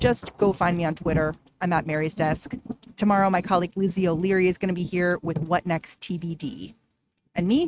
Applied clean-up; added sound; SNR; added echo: neural mask model RNNoise.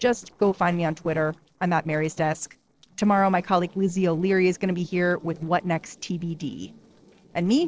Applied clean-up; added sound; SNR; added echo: neural separator model SepFormer DNS4.